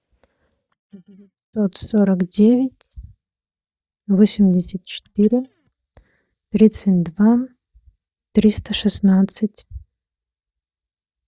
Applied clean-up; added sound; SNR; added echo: neural mask model DeepFilterNet 3.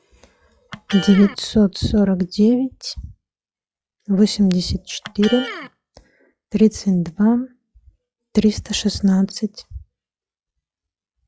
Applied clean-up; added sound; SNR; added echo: classical method log-MMSE.